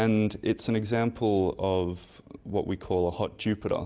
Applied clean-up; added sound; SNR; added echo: none; none; none; none.